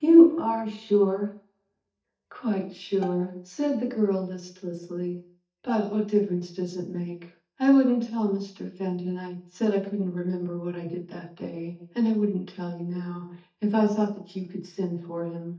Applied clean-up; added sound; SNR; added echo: neural mask model DeepFilterNet 3.